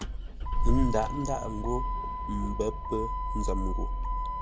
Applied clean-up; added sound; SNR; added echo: none; Motor vehicle (road); -4 dB; none.